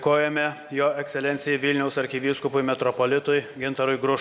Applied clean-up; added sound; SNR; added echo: none; none; none; none.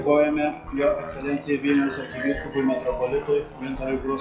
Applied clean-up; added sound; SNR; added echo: classical method WPE with log-MMSE.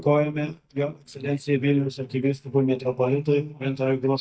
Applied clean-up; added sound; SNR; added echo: neural mask model DeepFilterNet 3.